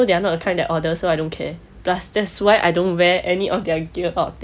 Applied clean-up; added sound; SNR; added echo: none; none; none; none.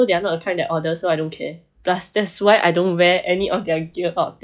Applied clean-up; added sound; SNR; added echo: classical method log-MMSE.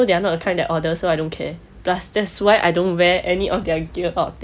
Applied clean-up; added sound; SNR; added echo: none; Wind; 18 dB; none.